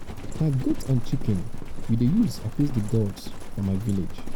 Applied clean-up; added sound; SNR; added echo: none; Livestock, farm animals, working animals; 3 dB; none.